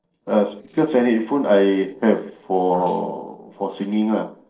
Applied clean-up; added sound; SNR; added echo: neural separator model SepFormer DNS4.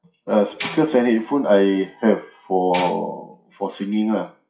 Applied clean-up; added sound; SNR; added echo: classical method WPE with log-MMSE.